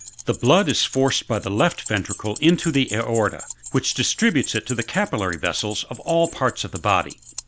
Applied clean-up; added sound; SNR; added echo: none; Keys jangling; 16 dB; none.